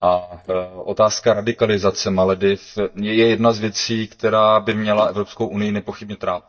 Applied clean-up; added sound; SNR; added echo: neural mask model DeepFilterNet 3.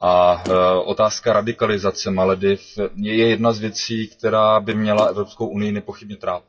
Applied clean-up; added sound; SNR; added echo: classical method WPE with log-MMSE.